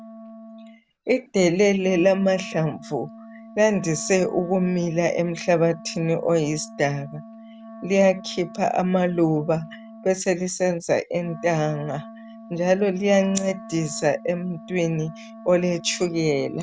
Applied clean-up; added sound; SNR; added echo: none; Wind instrument, woodwind instrument; 18 dB; none.